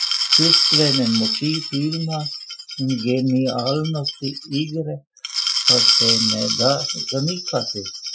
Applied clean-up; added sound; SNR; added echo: classical method Wiener filter.